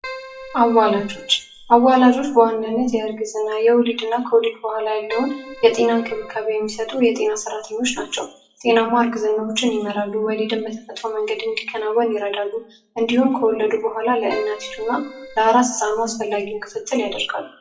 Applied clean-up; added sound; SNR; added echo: classical method WPE with log-MMSE.